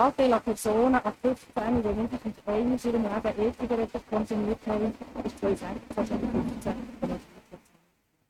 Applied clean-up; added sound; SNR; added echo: neural mask model RNNoise.